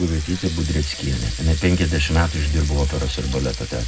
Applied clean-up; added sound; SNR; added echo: none; Water tap, faucet; 13 dB; reverberation time 0.3 s.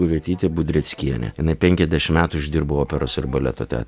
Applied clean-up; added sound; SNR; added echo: none; none; none; none.